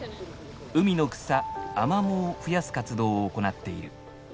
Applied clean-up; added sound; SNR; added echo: none; none; none; none.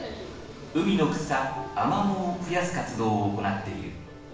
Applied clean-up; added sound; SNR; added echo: none; none; none; reverberation time 0.7 s.